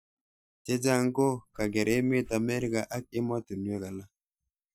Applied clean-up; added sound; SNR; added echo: neural mask model DeepFilterNet 3.